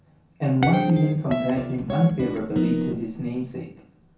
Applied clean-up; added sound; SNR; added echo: none; Guitar; 4 dB; reverberation time 0.6 s.